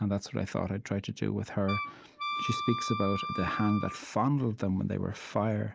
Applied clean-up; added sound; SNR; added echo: none; Wind instrument, woodwind instrument; 5 dB; none.